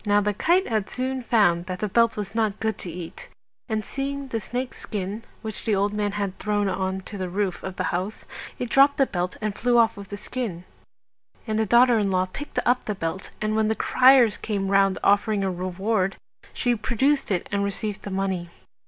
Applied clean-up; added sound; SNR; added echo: none; none; none; none.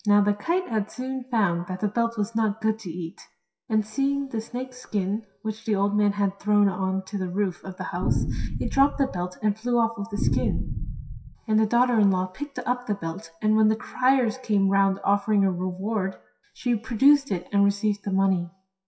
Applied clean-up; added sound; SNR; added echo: classical method WPE with log-MMSE.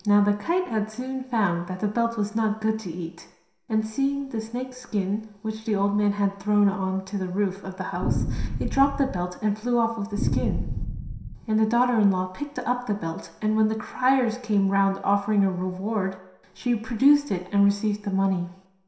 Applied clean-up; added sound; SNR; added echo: none; Boom; 4 dB; reverberation time 0.7 s.